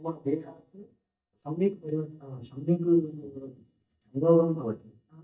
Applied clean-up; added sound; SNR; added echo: neural mask model DeepFilterNet 3.